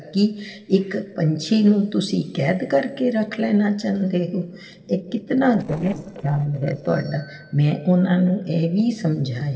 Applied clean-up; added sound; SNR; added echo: neural separator model SepFormer DNS4.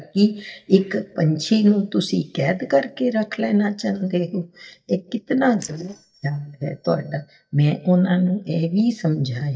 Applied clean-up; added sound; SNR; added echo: neural mask model DeepFilterNet 3.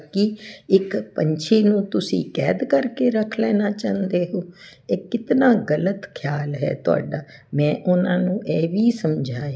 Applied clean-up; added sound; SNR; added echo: none; none; none; none.